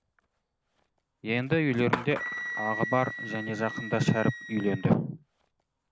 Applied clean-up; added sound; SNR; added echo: none; Skateboard + Wind instrument, woodwind instrument; 9 dB; none.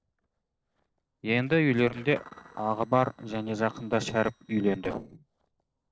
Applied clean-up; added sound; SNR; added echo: neural separator model SepFormer DNS4.